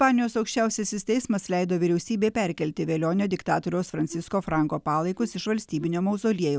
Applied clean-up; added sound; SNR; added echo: none; Wind instrument, woodwind instrument; 19 dB; none.